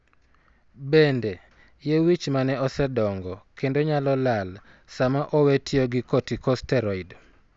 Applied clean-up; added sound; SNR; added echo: none; none; none; none.